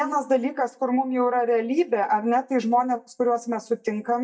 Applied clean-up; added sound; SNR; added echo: neural mask model DeepFilterNet 3.